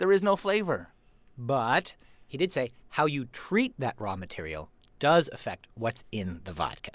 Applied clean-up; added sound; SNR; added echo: none; none; none; none.